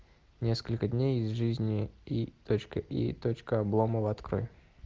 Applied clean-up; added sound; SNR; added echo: none; none; none; none.